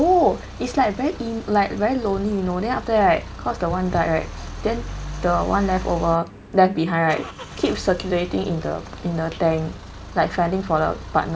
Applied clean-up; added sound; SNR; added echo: none; Idling / Engine starting / Accelerating, revving, vroom / Car; 13 dB; none.